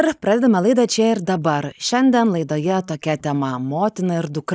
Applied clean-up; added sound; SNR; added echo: neural mask model Resemble Enhance denoiser.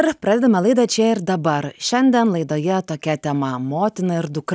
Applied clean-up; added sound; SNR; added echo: none; none; none; none.